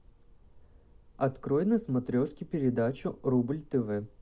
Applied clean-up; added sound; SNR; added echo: none; none; none; none.